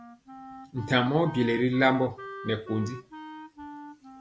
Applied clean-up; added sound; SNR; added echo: none; Wind instrument, woodwind instrument; 14 dB; none.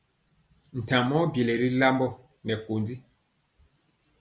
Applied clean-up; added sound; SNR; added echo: none; none; none; none.